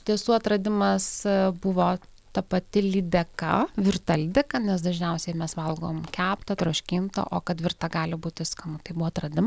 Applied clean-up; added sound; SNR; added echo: none; none; none; none.